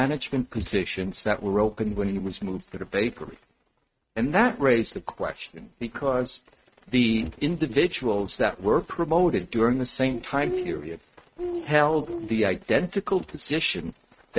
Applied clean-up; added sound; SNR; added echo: neural mask model RNNoise.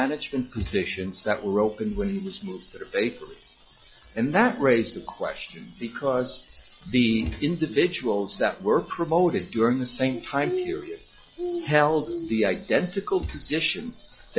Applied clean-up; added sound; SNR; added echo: classical method log-MMSE.